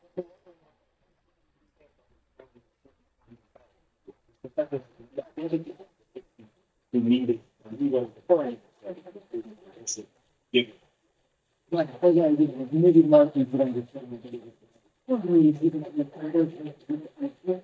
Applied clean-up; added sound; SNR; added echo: neural mask model DeepFilterNet 3.